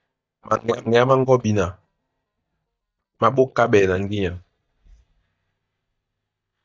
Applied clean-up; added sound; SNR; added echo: neural mask model DeepFilterNet 3.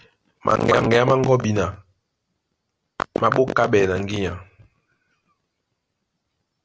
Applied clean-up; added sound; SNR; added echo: none; none; none; none.